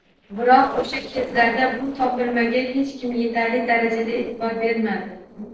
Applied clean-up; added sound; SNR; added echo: neural separator model SepFormer DNS4.